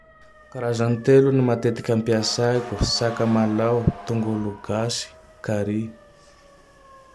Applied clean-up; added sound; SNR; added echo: none; Motor vehicle (road) / Siren; 19 dB; none.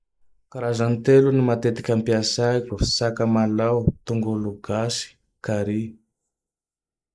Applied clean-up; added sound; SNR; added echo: neural mask model Resemble Enhance denoiser.